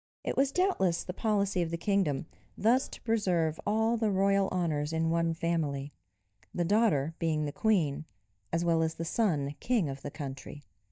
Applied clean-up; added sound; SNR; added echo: neural mask model DeepFilterNet 3.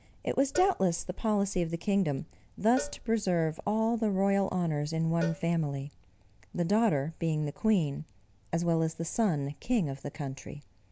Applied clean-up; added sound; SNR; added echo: none; Cowbell; 18 dB; none.